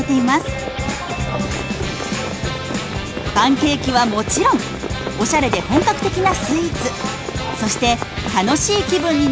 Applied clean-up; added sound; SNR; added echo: none; Livestock, farm animals, working animals; 10 dB; none.